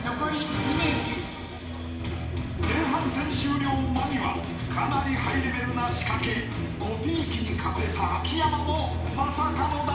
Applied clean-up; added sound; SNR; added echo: none; Musical instrument; 6 dB; reverberation time 0.8 s.